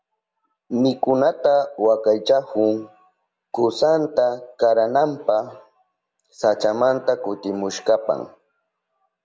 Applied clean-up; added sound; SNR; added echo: none; none; none; none.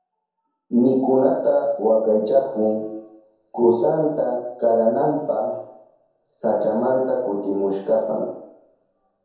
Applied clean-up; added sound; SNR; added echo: none; none; none; reverberation time 0.9 s.